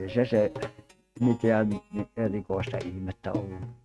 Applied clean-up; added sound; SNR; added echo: neural mask model RNNoise.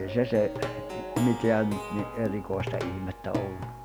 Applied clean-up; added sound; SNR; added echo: none; Plucked string instrument; 6 dB; none.